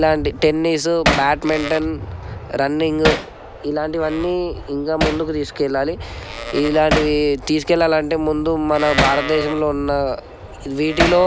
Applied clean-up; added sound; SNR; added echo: none; Livestock, farm animals, working animals + Hammer; 6 dB; none.